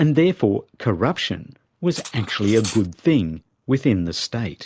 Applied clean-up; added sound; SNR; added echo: neural mask model Resemble Enhance denoiser.